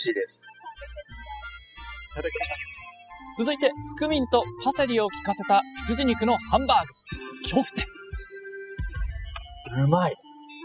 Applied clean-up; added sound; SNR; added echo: classical method spectral subtraction.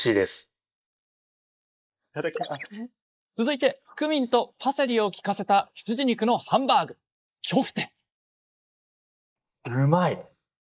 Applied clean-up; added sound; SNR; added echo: neural mask model Resemble Enhance denoiser.